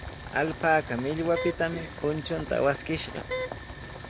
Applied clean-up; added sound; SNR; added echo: none; Boiling + Wind instrument, woodwind instrument; 8 dB; none.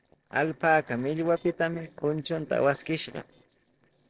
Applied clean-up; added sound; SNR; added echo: neural separator model SepFormer DNS4.